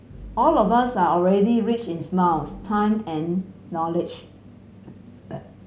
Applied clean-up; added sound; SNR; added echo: none; none; none; none.